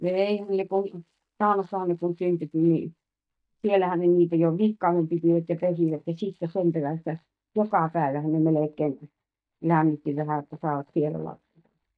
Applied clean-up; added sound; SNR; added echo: neural mask model DeepFilterNet 3.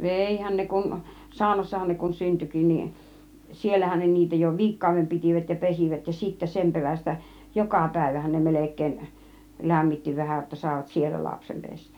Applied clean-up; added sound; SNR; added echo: none; none; none; none.